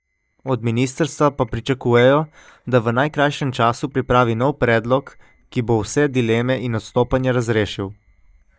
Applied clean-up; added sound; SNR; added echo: neural mask model DeepFilterNet 3.